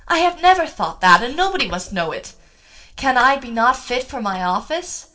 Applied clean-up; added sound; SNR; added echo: neural separator model SepFormer DNS4.